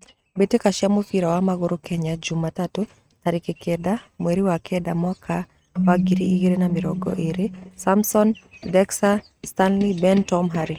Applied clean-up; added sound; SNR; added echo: neural mask model RNNoise.